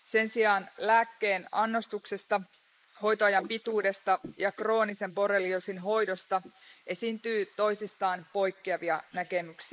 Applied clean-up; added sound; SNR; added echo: neural mask model Resemble Enhance denoiser.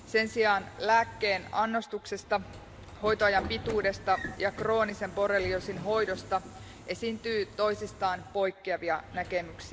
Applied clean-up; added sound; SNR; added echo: none; Sliding door / Train; 14 dB; none.